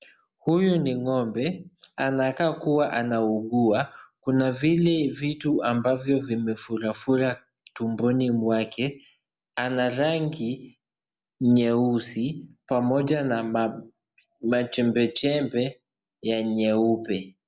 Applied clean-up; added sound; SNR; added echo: none; none; none; none.